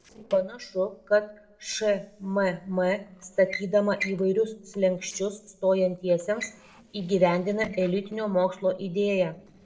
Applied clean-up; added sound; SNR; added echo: neural separator model SepFormer DNS4.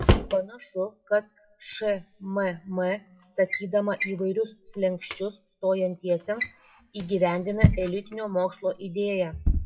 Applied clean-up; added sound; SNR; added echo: classical method WPE with log-MMSE.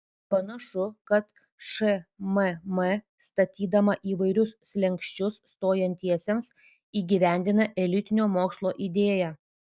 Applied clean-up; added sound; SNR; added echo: none; none; none; none.